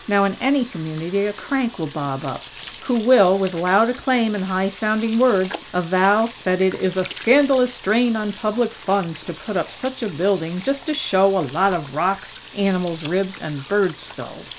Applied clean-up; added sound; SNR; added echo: none; Sink (filling or washing) / Water tap, faucet; 15 dB; none.